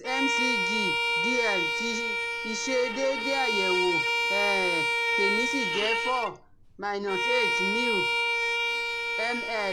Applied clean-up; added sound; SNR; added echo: none; Bowed string instrument; -4 dB; none.